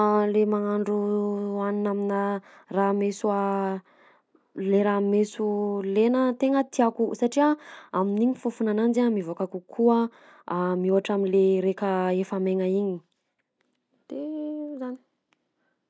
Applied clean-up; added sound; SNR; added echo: none; none; none; none.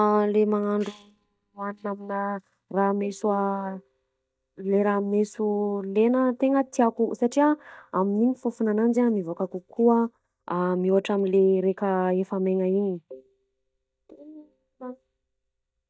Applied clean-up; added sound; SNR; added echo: neural mask model DeepFilterNet 3.